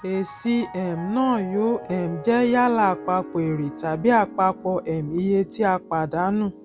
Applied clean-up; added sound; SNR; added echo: none; Piano; 16 dB; none.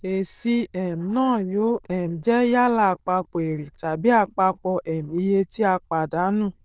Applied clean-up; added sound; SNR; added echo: neural diffusion model UNIVERSE++.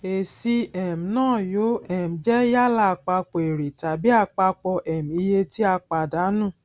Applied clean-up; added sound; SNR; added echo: none; none; none; none.